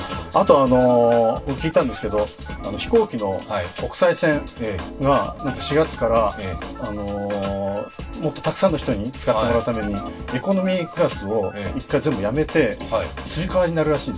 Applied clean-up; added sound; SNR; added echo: none; Telephone; 18 dB; reverberation time 0.1 s.